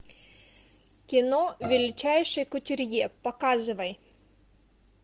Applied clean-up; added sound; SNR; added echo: none; Bowed string instrument; 12 dB; none.